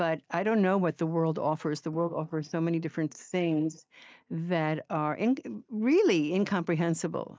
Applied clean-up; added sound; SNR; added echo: neural mask model DeepFilterNet 3.